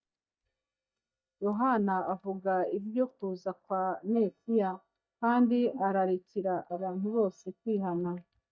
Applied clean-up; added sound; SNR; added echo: neural mask model DeepFilterNet 3.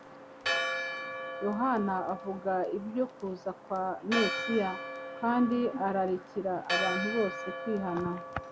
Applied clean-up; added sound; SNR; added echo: none; Church bell; 5 dB; none.